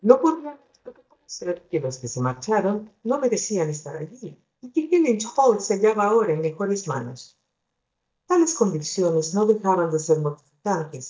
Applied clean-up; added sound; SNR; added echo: neural mask model DeepFilterNet 3.